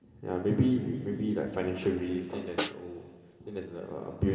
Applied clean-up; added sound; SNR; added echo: none; Snare drum; 8 dB; reverberation time 2.3 s.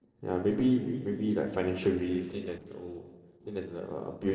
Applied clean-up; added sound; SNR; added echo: neural separator model SepFormer DNS4.